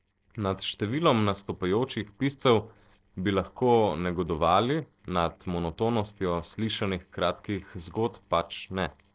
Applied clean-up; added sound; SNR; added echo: neural separator model SepFormer DNS4.